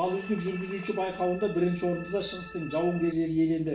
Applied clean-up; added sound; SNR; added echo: none; Organ; 16 dB; reverberation time 0.5 s.